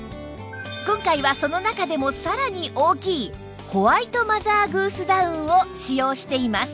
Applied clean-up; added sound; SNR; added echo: none; none; none; none.